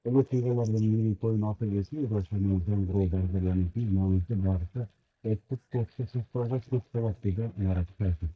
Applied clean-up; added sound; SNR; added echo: neural mask model DeepFilterNet 3.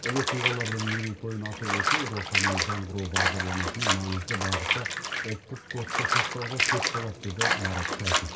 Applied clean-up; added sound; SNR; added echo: none; Bathtub (filling or washing) / Water; -4 dB; reverberation time 2.0 s.